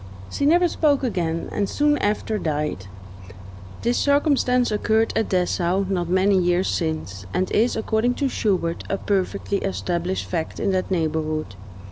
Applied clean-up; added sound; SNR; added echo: none; Bus; 13 dB; none.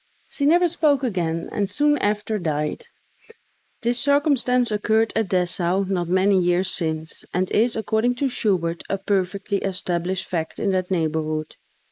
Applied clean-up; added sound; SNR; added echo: neural mask model Resemble Enhance denoiser.